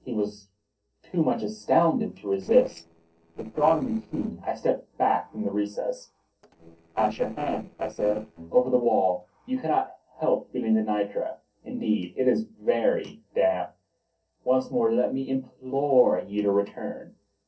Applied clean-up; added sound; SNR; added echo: neural separator model SepFormer DNS4.